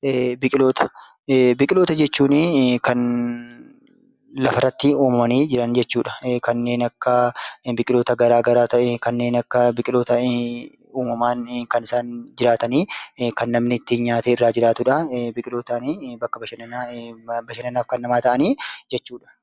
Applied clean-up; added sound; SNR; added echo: none; none; none; none.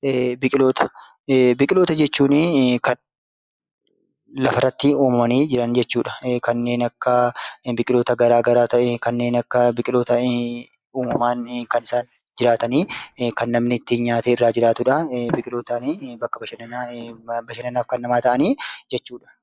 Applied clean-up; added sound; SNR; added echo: neural mask model Resemble Enhance denoiser.